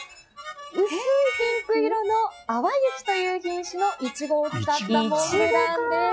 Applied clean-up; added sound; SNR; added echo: classical method log-MMSE.